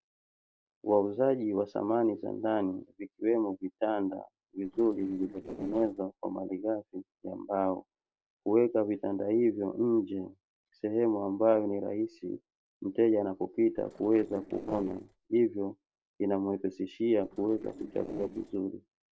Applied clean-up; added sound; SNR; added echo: neural separator model SepFormer DNS4.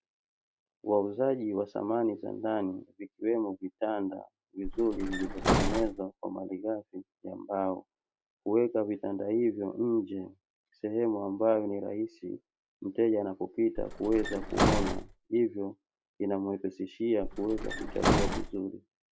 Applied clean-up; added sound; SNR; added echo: none; Bus; -1 dB; none.